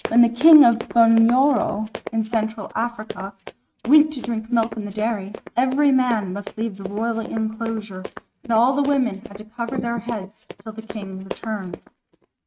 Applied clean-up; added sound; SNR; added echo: neural mask model RNNoise.